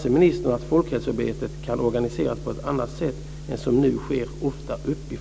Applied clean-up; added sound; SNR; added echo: none; none; none; none.